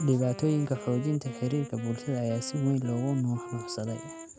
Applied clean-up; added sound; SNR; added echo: none; Wind instrument, woodwind instrument; 14 dB; none.